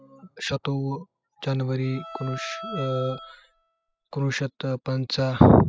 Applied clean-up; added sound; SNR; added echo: classical method spectral subtraction.